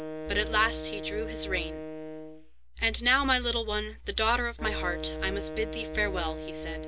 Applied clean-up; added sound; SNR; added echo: none; Wind instrument, woodwind instrument; 9 dB; none.